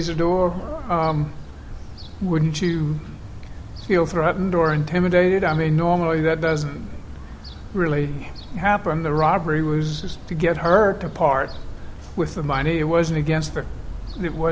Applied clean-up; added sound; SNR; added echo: none; Gull, seagull / Fowl; 12 dB; none.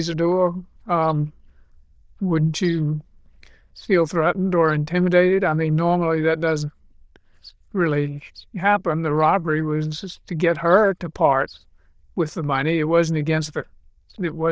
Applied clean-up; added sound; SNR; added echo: neural diffusion model UNIVERSE++.